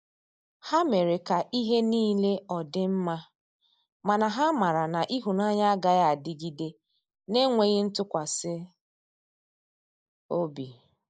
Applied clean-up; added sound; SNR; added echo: neural mask model Resemble Enhance denoiser.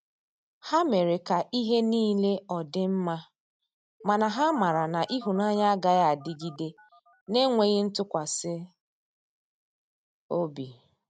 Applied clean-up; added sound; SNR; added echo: neural mask model RNNoise.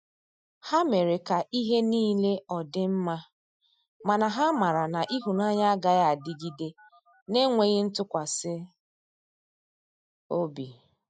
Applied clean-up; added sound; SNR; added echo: classical method Wiener filter.